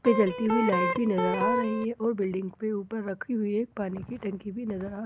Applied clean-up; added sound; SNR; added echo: none; Electric guitar; 0 dB; none.